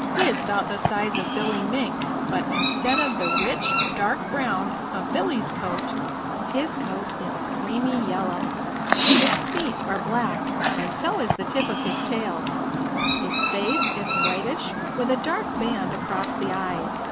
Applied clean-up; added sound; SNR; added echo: none; Chirp, tweet; -3 dB; none.